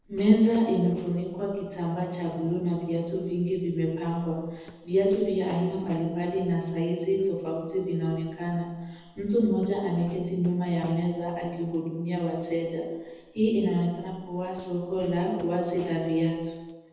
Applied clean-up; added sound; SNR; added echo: neural separator model SepFormer DNS4.